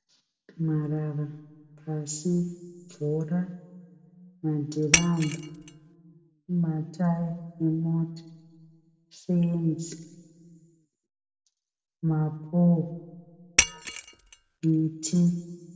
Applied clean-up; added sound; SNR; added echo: none; Shatter; -1 dB; reverberation time 1.2 s.